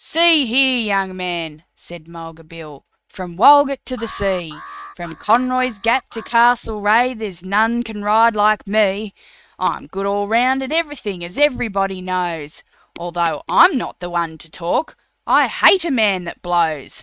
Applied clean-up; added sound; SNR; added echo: neural mask model RNNoise.